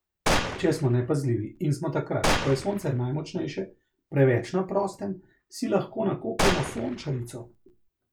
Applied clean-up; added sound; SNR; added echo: none; Gunshot, gunfire; 2 dB; none.